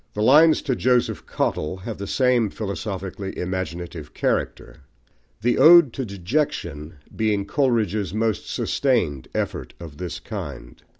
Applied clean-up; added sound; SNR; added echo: none; none; none; none.